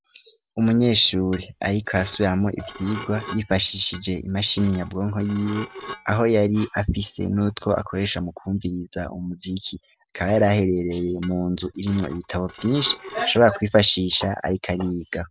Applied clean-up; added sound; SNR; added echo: none; Dishes, pots, and pans / Glass; 17 dB; none.